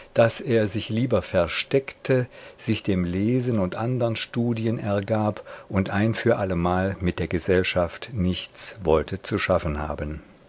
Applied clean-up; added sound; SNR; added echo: none; none; none; none.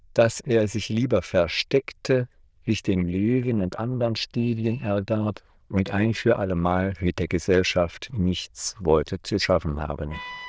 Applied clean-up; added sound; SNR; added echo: neural diffusion model UNIVERSE++.